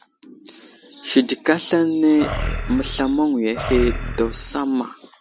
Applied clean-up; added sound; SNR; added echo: none; Animal; 5 dB; none.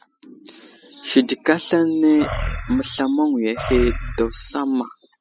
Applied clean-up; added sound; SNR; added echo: classical method spectral subtraction.